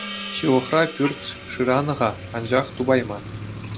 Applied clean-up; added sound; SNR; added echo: none; Motor vehicle (road) + Gong; 11 dB; none.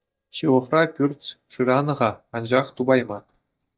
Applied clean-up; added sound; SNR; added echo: neural mask model DeepFilterNet 3.